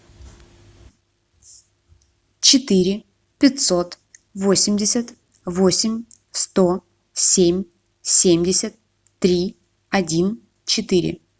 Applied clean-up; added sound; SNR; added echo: none; none; none; none.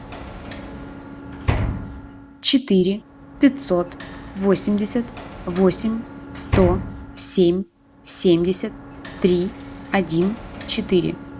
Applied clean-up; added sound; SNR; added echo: none; Sliding door / Slam; 10 dB; none.